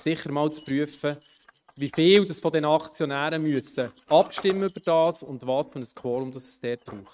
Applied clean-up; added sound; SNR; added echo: neural mask model RNNoise.